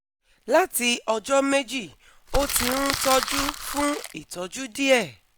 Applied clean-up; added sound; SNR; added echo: none; Crumpling, crinkling; 4 dB; none.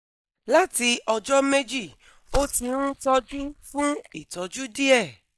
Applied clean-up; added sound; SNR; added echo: neural mask model DeepFilterNet 3.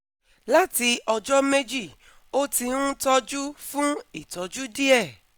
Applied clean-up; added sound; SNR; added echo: none; none; none; none.